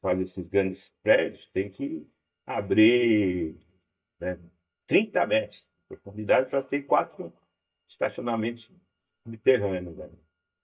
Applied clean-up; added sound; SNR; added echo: neural mask model DeepFilterNet 3.